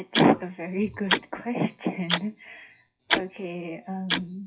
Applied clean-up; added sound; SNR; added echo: classical method WPE with log-MMSE.